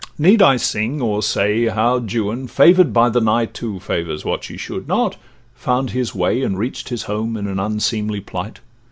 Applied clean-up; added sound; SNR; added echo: none; none; none; none.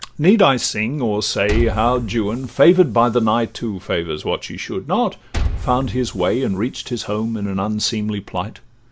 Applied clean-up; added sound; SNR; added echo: none; Liquid; 10 dB; none.